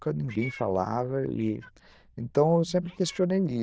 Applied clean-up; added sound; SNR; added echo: neural diffusion model UNIVERSE++.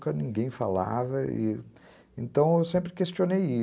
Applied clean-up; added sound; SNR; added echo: none; none; none; none.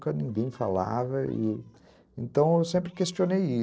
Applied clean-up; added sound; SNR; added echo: neural separator model SepFormer DNS4.